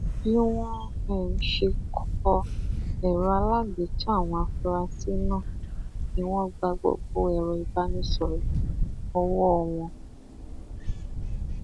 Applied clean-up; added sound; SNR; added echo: none; Camera; 1 dB; none.